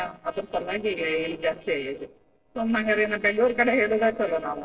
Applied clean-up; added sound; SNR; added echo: neural separator model SepFormer DNS4.